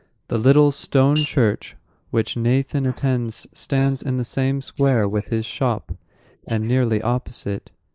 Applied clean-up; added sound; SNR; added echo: neural mask model Resemble Enhance denoiser.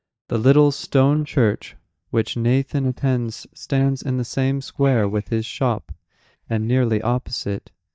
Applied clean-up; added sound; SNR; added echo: neural mask model DeepFilterNet 3.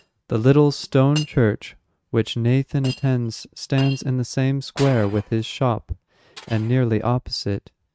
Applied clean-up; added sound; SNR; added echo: neural mask model RNNoise.